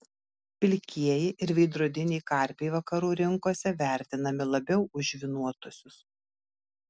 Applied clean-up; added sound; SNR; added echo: none; none; none; none.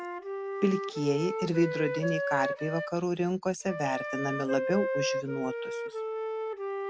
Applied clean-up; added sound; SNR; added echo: none; Wind instrument, woodwind instrument; 2 dB; none.